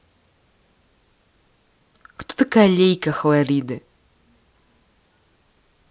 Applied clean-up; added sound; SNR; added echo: none; none; none; none.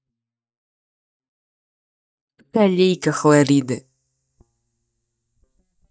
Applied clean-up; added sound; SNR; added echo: neural mask model DeepFilterNet 3.